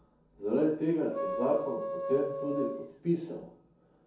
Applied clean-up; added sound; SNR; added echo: none; Wind instrument, woodwind instrument; 5 dB; reverberation time 0.6 s.